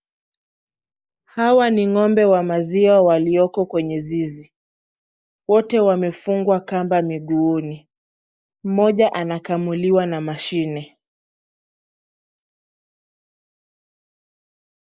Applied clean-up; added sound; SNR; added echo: neural mask model Resemble Enhance denoiser.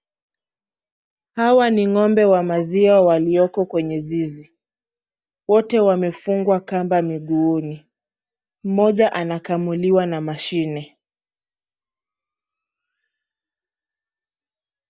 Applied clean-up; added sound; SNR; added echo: neural mask model DeepFilterNet 3.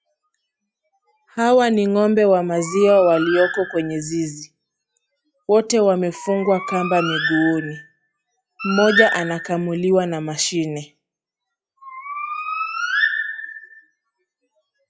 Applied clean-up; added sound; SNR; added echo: classical method log-MMSE.